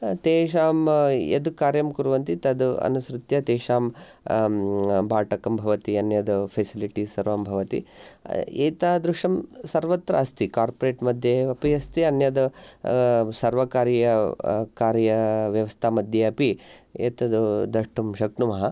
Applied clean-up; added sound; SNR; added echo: none; none; none; none.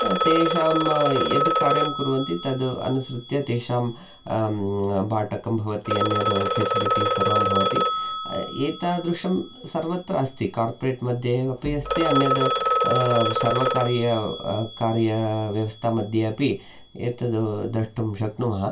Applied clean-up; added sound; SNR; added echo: none; Telephone; 2 dB; reverberation time 0.2 s.